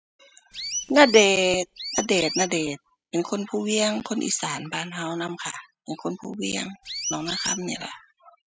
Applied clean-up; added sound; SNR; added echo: classical method spectral subtraction.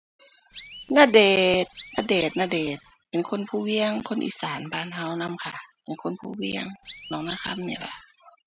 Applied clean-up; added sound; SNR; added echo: none; Chirp, tweet; 8 dB; none.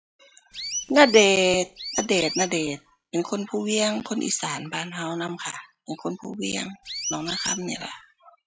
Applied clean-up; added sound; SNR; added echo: classical method log-MMSE.